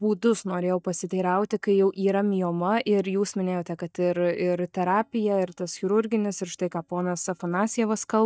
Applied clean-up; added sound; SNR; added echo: neural mask model DeepFilterNet 3.